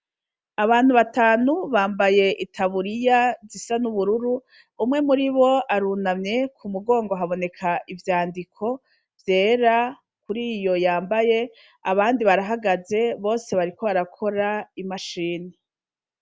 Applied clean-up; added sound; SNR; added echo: none; none; none; none.